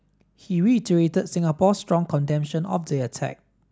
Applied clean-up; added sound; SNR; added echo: none; none; none; none.